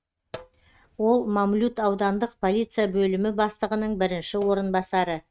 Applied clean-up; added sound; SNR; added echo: neural mask model RNNoise.